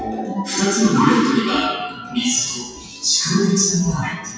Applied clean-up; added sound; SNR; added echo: classical method WPE with log-MMSE.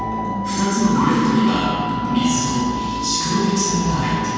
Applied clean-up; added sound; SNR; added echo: none; Wind instrument, woodwind instrument; 7 dB; reverberation time 2.1 s.